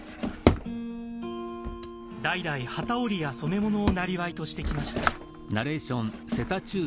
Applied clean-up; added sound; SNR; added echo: none; Drawer open or close; 2 dB; none.